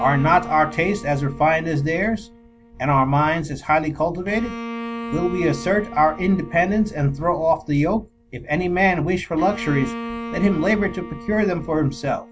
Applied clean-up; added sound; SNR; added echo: none; Bowed string instrument; 14 dB; none.